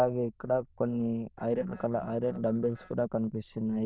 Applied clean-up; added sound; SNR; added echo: neural diffusion model UNIVERSE++.